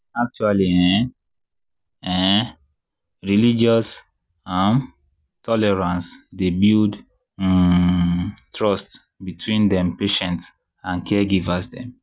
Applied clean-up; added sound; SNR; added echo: none; none; none; none.